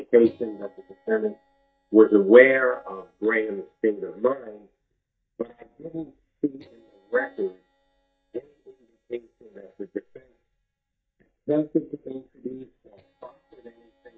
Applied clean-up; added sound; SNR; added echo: neural mask model DeepFilterNet 3.